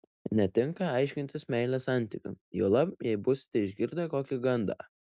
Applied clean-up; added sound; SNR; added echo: none; none; none; none.